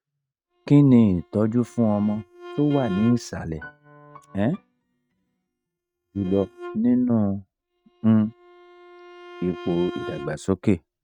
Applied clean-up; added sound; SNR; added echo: neural mask model RNNoise.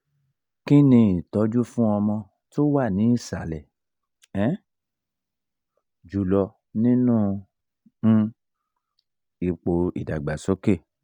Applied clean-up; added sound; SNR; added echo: none; none; none; none.